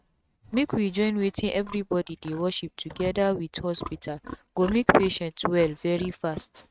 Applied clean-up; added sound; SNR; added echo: neural mask model RNNoise.